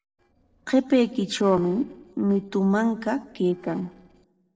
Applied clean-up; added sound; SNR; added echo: neural separator model SepFormer DNS4.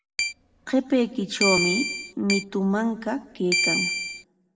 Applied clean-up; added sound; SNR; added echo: none; Keyboard (musical); 2 dB; reverberation time 0.9 s.